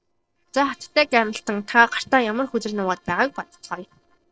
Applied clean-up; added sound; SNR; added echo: neural separator model SepFormer DNS4.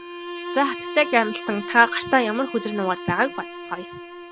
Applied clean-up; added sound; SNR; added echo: none; Bowed string instrument; 11 dB; none.